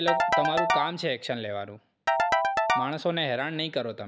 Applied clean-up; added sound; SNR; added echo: none; Ringtone / Keyboard (musical); -3 dB; none.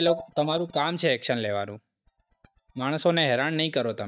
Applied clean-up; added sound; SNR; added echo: neural mask model DeepFilterNet 3.